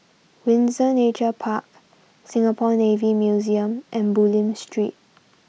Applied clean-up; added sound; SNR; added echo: none; none; none; none.